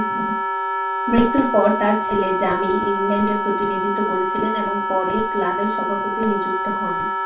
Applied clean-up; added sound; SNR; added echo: none; Wind instrument, woodwind instrument; 1 dB; reverberation time 0.3 s.